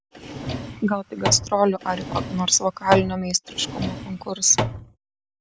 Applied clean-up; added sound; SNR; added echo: none; Drawer open or close; 6 dB; none.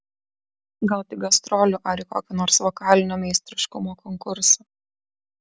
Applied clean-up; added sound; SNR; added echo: none; none; none; none.